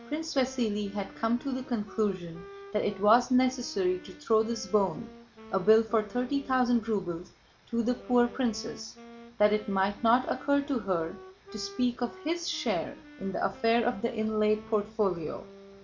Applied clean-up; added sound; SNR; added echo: none; Wind instrument, woodwind instrument; 20 dB; none.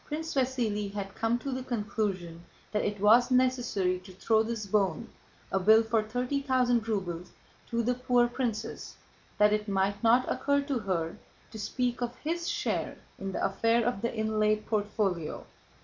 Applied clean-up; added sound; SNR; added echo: none; none; none; none.